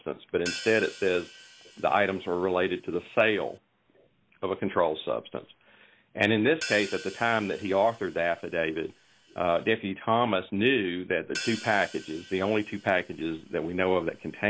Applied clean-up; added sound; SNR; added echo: none; Crash cymbal / Hi-hat; 16 dB; none.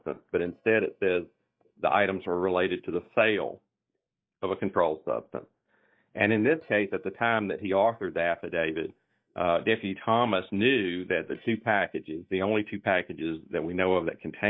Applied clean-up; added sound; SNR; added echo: neural mask model DeepFilterNet 3.